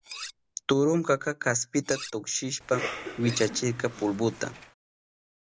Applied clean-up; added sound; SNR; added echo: none; Cutlery, silverware + Cough; 11 dB; none.